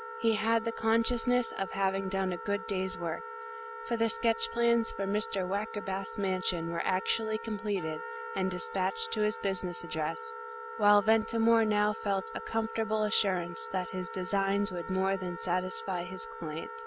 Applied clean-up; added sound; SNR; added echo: none; Wind instrument, woodwind instrument; 10 dB; none.